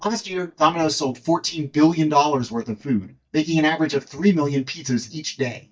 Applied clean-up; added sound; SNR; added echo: neural mask model DeepFilterNet 3.